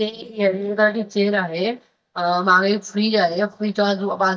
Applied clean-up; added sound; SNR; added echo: neural mask model DeepFilterNet 3.